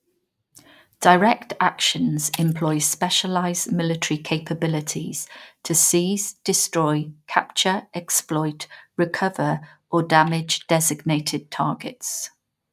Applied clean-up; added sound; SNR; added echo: neural mask model DeepFilterNet 3.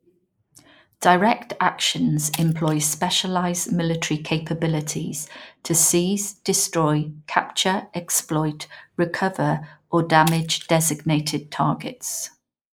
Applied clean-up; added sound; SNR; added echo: neural mask model Resemble Enhance denoiser.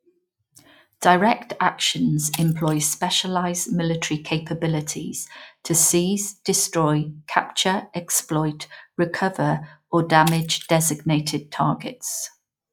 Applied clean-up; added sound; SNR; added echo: classical method log-MMSE.